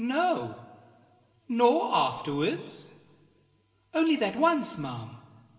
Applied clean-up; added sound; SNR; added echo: none; none; none; reverberation time 2.3 s.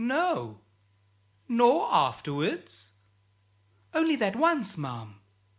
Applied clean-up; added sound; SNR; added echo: none; none; none; none.